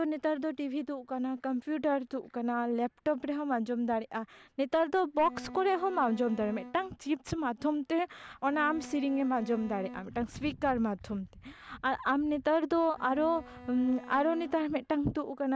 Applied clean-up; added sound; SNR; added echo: none; Bowed string instrument; 15 dB; none.